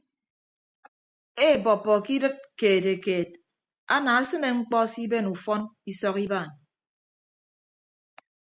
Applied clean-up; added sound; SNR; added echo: none; none; none; none.